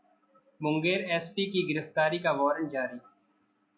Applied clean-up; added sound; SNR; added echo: none; none; none; none.